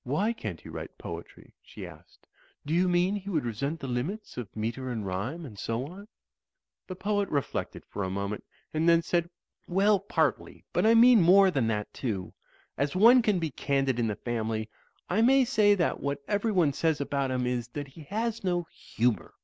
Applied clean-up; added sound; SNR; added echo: none; none; none; none.